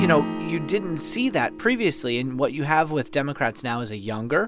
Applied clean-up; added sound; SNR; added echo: none; Acoustic guitar / Strum; 9 dB; none.